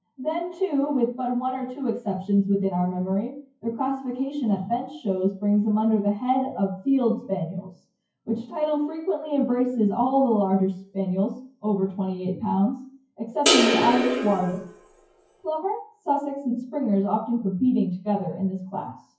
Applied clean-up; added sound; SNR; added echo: classical method WPE with log-MMSE.